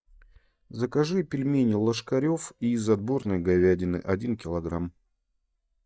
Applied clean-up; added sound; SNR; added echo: neural mask model DeepFilterNet 3.